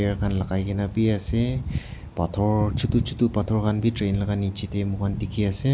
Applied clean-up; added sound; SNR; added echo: none; none; none; none.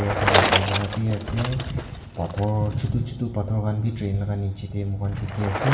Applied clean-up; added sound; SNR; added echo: none; Bicycle; 3 dB; reverberation time 2.3 s.